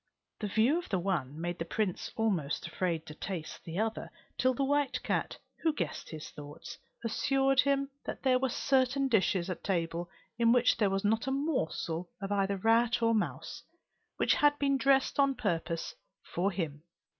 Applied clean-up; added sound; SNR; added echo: none; none; none; none.